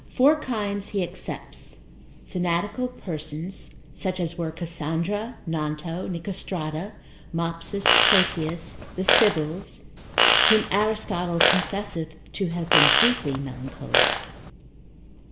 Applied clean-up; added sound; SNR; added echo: none; Fart; -4 dB; reverberation time 1.5 s.